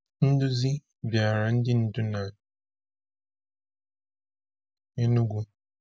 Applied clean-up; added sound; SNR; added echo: none; none; none; none.